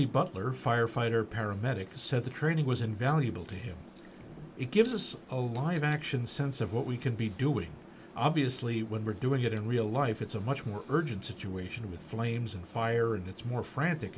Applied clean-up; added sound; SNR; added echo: none; none; none; none.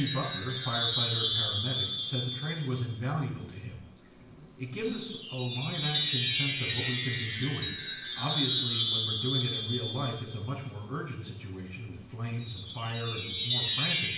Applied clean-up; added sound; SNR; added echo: none; Wind chime; -1 dB; reverberation time 0.8 s.